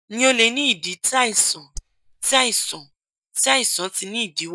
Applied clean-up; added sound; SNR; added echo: neural mask model DeepFilterNet 3.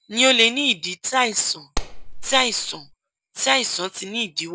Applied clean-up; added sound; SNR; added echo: none; Clapping; 7 dB; none.